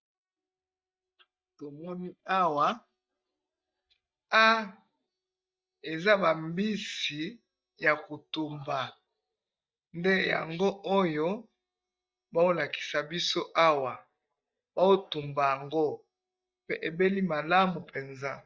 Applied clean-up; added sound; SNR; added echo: neural mask model DeepFilterNet 3.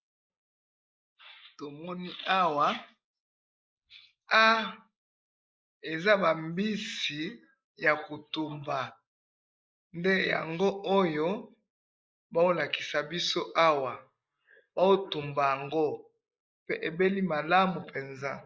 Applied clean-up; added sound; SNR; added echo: neural mask model Resemble Enhance denoiser.